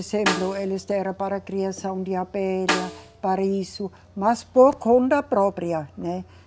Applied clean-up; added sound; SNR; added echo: none; Snare drum; 9 dB; none.